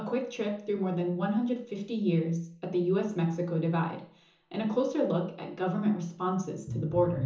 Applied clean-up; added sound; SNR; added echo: none; none; none; reverberation time 0.7 s.